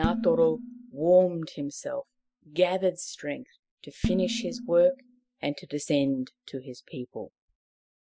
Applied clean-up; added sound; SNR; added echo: classical method spectral subtraction.